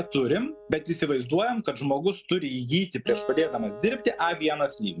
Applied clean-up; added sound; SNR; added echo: none; Acoustic guitar; 16 dB; none.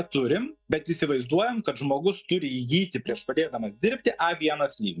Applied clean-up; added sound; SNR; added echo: neural mask model DeepFilterNet 3.